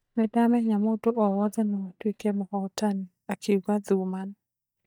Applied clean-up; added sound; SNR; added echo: neural mask model DeepFilterNet 3.